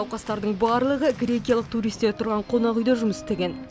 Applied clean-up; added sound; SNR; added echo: none; Organ; 16 dB; none.